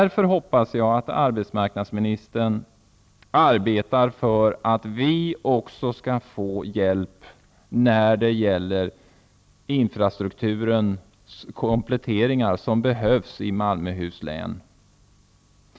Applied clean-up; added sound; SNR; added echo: none; none; none; none.